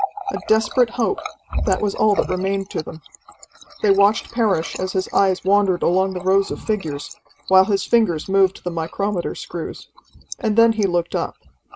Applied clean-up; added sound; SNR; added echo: neural mask model RNNoise.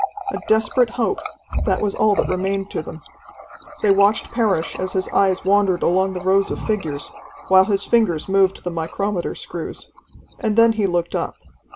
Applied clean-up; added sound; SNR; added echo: none; Water tap, faucet; 12 dB; none.